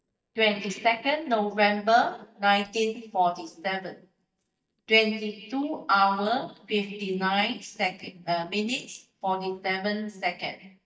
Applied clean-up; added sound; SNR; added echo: neural mask model DeepFilterNet 3.